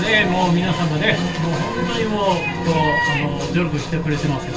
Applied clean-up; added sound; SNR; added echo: none; Gull, seagull / Fowl; 19 dB; reverberation time 0.2 s.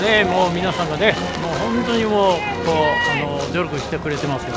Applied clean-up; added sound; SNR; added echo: none; none; none; none.